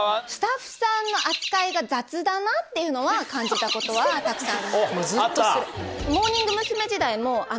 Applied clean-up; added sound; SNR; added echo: none; Chirp, tweet; 10 dB; none.